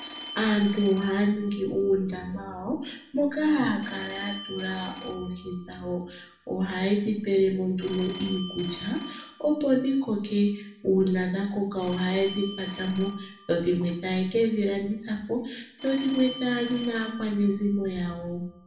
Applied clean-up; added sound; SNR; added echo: none; Telephone; 17 dB; reverberation time 0.6 s.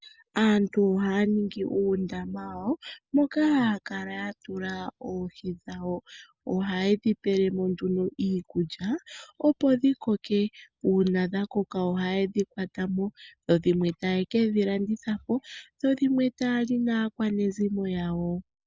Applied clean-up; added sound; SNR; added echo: none; none; none; none.